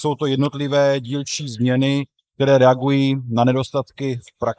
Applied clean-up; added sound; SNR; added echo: neural mask model Resemble Enhance denoiser.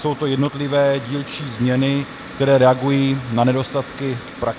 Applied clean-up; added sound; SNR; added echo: none; Mechanical fan; 16 dB; none.